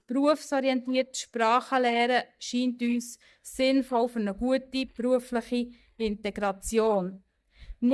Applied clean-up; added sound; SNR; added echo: neural mask model DeepFilterNet 3.